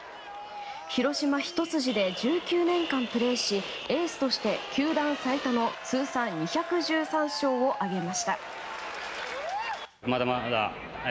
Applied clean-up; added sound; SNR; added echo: none; none; none; none.